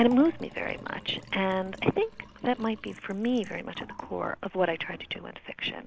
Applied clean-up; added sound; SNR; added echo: none; Liquid + Knock; 19 dB; none.